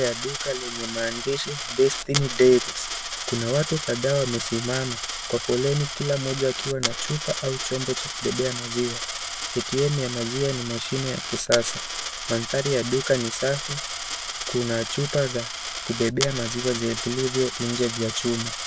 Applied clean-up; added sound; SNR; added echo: none; Coin (dropping); 5 dB; none.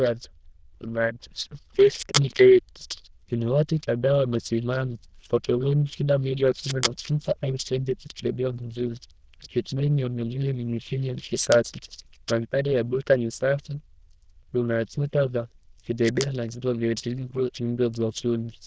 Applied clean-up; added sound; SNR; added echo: neural diffusion model UNIVERSE++.